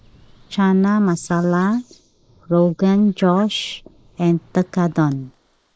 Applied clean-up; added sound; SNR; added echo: neural mask model Resemble Enhance denoiser.